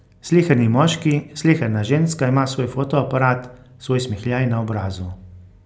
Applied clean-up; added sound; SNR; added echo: none; none; none; none.